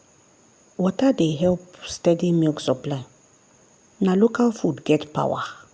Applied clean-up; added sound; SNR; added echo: none; none; none; none.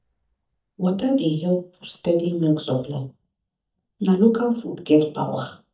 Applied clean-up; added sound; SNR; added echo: neural mask model DeepFilterNet 3.